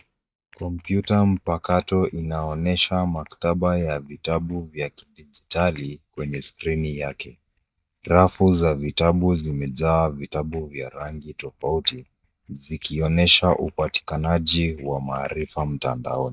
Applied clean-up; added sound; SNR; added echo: neural mask model DeepFilterNet 3.